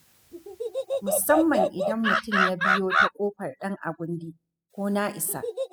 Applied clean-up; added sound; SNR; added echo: classical method spectral subtraction.